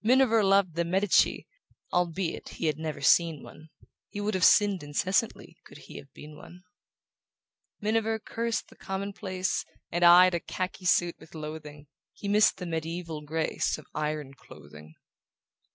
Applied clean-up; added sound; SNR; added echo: none; none; none; none.